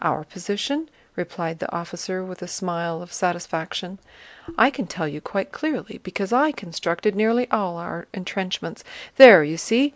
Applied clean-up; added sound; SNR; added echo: none; none; none; none.